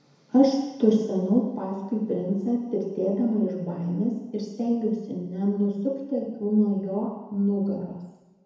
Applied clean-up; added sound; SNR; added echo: none; none; none; reverberation time 1.0 s.